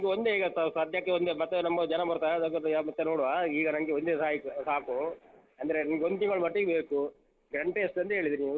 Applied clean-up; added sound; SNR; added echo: neural mask model Resemble Enhance denoiser.